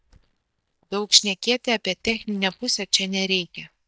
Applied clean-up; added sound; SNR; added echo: neural mask model DeepFilterNet 3.